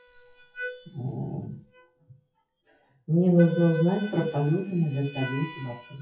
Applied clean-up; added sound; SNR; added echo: classical method WPE with log-MMSE.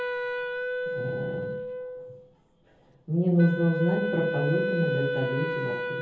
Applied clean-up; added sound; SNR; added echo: none; Wind instrument, woodwind instrument; 2 dB; reverberation time 0.7 s.